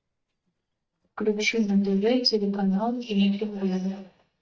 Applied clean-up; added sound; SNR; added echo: neural mask model DeepFilterNet 3.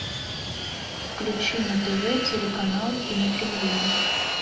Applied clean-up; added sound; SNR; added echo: none; Fixed-wing aircraft, airplane; 1 dB; reverberation time 0.5 s.